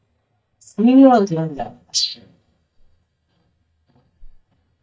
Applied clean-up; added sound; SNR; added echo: neural mask model DeepFilterNet 3.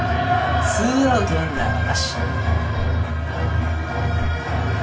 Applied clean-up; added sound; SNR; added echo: none; Whoosh, swoosh, swish; 14 dB; reverberation time 0.3 s.